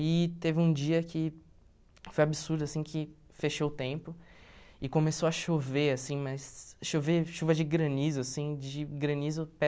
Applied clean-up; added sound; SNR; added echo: none; none; none; none.